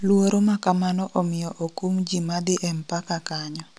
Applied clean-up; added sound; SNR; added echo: none; none; none; none.